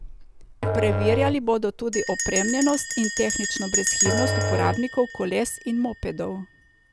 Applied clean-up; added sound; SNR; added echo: none; Bell + Musical instrument; 1 dB; none.